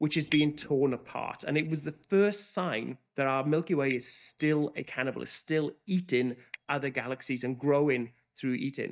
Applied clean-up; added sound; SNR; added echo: neural mask model DeepFilterNet 3.